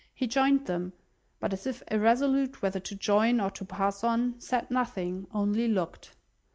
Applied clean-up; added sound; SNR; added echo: none; none; none; none.